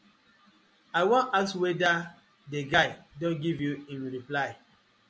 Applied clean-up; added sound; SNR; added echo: none; none; none; none.